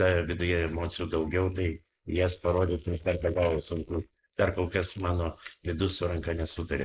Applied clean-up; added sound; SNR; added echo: neural mask model Resemble Enhance denoiser.